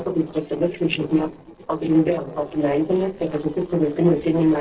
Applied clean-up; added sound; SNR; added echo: neural separator model SepFormer DNS4.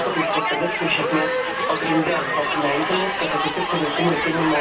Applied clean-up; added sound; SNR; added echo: none; Crowd; 0 dB; reverberation time 0.2 s.